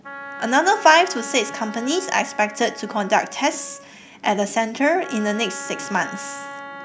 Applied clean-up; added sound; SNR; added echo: none; Wind instrument, woodwind instrument; 14 dB; none.